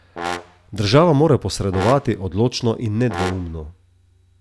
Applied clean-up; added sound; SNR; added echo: none; Brass instrument; 12 dB; none.